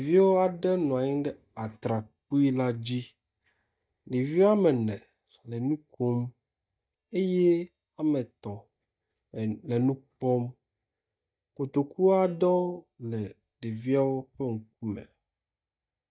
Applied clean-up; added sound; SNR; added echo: neural mask model DeepFilterNet 3.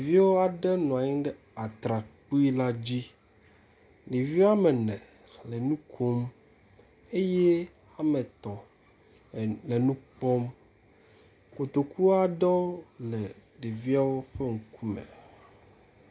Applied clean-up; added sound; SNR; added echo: none; none; none; none.